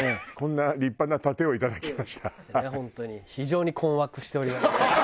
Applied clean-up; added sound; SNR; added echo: none; none; none; none.